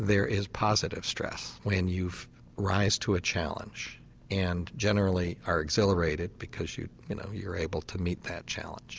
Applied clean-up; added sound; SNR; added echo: none; none; none; none.